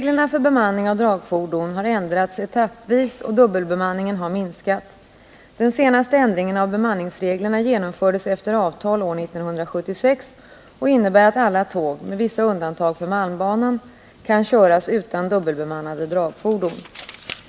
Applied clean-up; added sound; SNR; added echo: none; none; none; none.